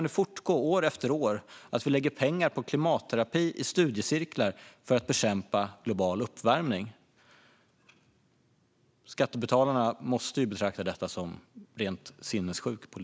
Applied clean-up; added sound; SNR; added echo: none; none; none; none.